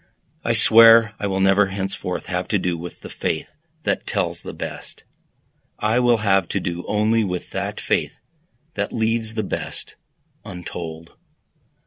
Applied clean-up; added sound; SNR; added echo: none; none; none; none.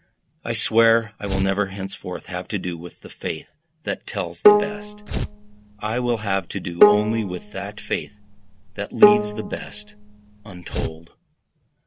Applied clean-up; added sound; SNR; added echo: none; Bowed string instrument + Tearing; -4 dB; none.